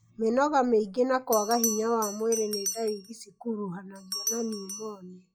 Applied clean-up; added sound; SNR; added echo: classical method log-MMSE.